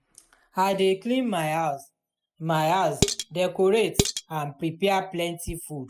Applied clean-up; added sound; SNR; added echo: classical method spectral subtraction.